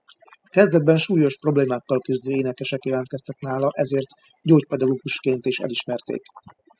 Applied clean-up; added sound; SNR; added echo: classical method spectral subtraction.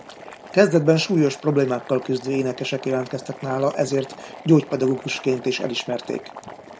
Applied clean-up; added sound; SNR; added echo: none; Boiling; 18 dB; none.